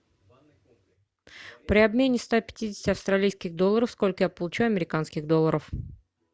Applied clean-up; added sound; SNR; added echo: none; none; none; none.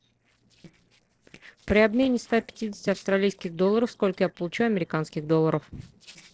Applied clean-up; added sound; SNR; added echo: neural separator model SepFormer DNS4.